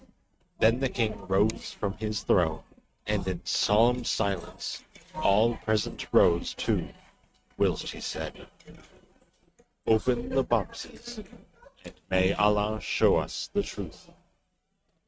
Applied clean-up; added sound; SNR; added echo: neural mask model RNNoise.